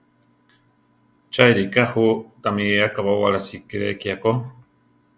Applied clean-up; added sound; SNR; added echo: none; none; none; none.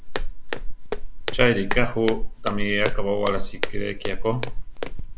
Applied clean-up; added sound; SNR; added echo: none; Walk, footsteps; -3 dB; none.